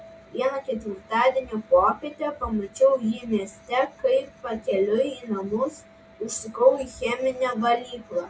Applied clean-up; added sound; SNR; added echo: none; none; none; none.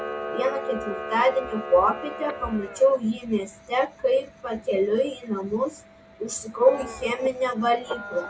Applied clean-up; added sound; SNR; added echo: none; Camera; 12 dB; none.